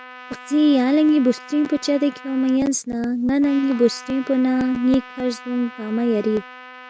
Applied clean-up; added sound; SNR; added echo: none; Trumpet; 19 dB; none.